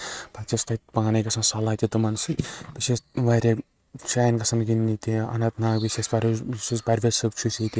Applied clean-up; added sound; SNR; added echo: neural mask model RNNoise.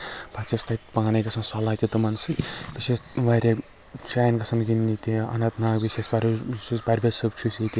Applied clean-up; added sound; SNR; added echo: none; Fireworks / Boom; 16 dB; none.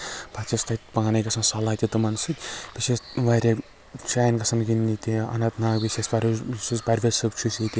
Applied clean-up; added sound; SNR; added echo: none; none; none; none.